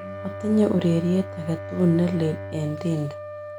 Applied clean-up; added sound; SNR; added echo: none; Bowed string instrument + Wind instrument, woodwind instrument; 10 dB; none.